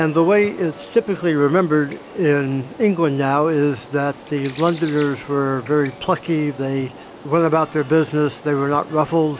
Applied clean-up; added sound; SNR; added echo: none; Bird; 19 dB; none.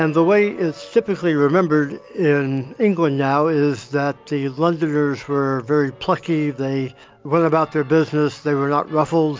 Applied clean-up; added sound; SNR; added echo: none; none; none; none.